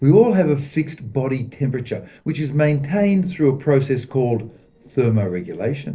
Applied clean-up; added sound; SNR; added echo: neural separator model SepFormer DNS4.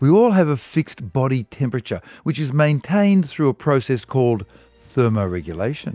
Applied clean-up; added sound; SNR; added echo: none; none; none; none.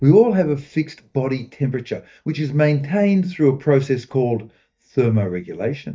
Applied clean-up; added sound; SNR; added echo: neural mask model DeepFilterNet 3.